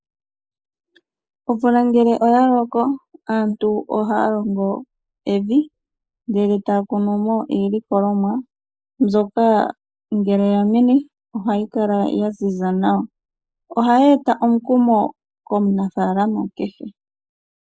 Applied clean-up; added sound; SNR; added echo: neural mask model Resemble Enhance denoiser.